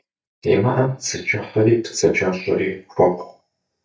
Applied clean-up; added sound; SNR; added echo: neural mask model DeepFilterNet 3.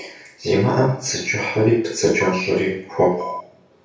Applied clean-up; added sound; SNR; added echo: none; Alarm; 8 dB; reverberation time 0.6 s.